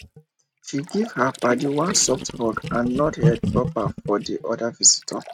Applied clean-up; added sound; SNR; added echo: neural mask model RNNoise.